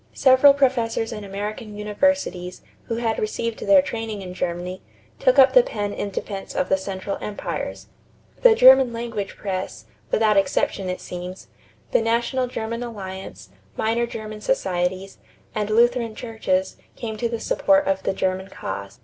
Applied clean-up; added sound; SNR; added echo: none; none; none; none.